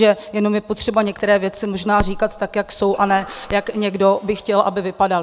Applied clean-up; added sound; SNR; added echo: none; Crackle; 14 dB; none.